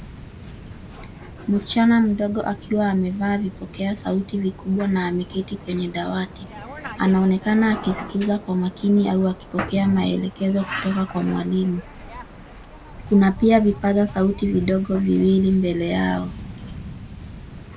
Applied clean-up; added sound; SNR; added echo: none; Waves, surf; 16 dB; none.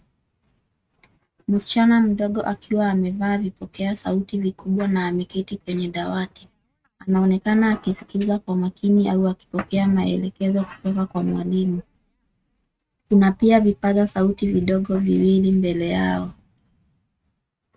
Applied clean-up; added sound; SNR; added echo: neural mask model RNNoise.